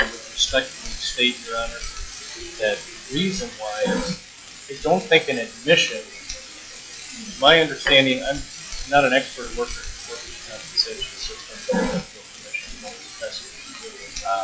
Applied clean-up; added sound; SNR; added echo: classical method log-MMSE.